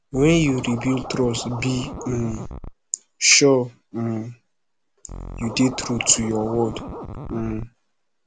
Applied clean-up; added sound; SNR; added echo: none; Scratching (performance technique); 12 dB; none.